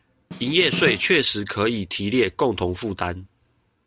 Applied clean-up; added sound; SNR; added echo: none; Snare drum; 9 dB; none.